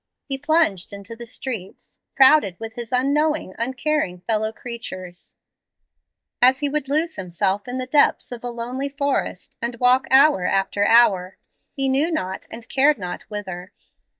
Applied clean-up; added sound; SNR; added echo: neural mask model DeepFilterNet 3.